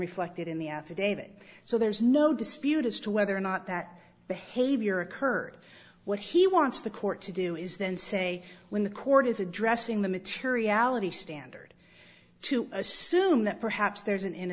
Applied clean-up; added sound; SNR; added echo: none; none; none; none.